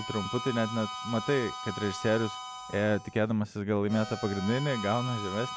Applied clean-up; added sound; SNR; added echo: none; Harmonica; 9 dB; none.